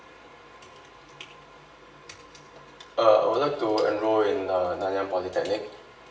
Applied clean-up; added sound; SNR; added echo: none; none; none; reverberation time 0.7 s.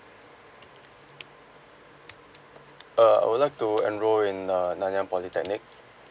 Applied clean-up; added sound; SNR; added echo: none; none; none; none.